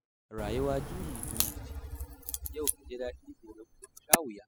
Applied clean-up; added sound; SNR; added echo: classical method spectral subtraction.